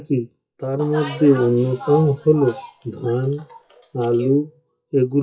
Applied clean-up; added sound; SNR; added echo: classical method WPE with log-MMSE.